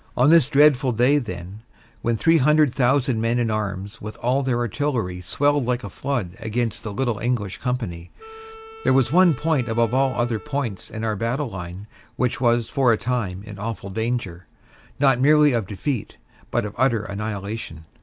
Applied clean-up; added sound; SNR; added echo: none; Wind instrument, woodwind instrument; 19 dB; none.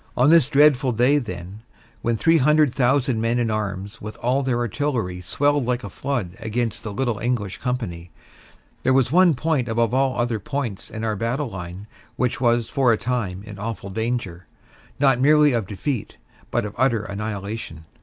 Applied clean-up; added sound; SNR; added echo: none; none; none; none.